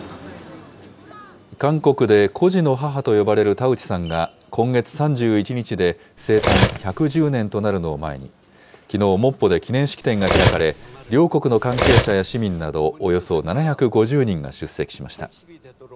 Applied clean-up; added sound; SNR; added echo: none; Cutlery, silverware; 1 dB; none.